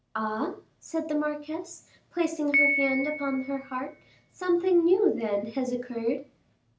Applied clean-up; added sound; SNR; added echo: none; Piano; 7 dB; none.